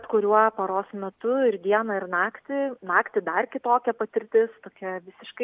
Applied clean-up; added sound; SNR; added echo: none; none; none; none.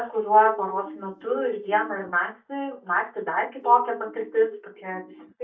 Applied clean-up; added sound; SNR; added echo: neural mask model DeepFilterNet 3.